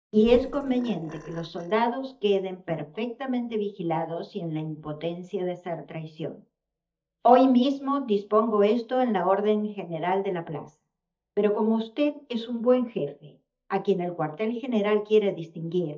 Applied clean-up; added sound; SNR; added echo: neural mask model DeepFilterNet 3.